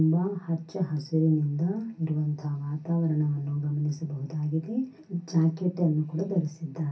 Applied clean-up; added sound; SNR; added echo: none; none; none; reverberation time 0.3 s.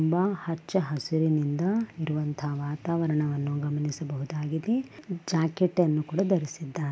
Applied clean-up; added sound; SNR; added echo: none; none; none; none.